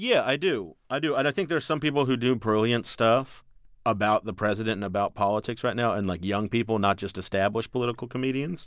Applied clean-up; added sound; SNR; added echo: none; none; none; none.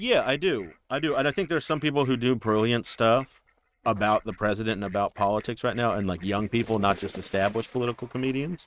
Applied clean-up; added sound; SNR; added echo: neural mask model RNNoise.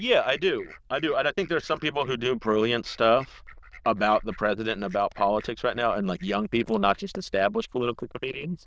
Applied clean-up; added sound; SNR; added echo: neural diffusion model UNIVERSE++.